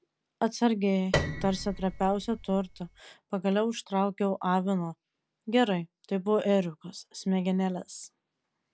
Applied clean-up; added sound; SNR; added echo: none; Piano; 5 dB; none.